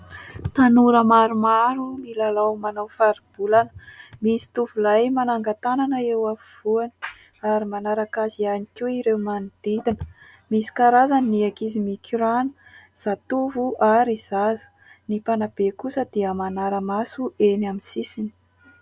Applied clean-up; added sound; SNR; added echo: none; none; none; none.